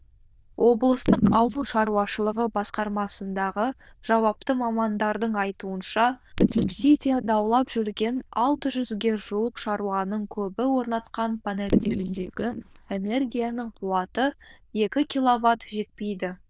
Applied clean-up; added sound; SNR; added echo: neural diffusion model UNIVERSE++.